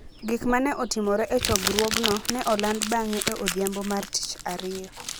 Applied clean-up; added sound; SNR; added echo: none; Crumpling, crinkling; 5 dB; none.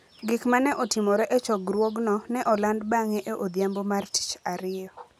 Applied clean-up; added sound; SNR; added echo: none; none; none; none.